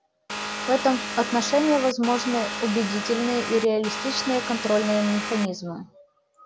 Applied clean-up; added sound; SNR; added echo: none; Vehicle; 6 dB; none.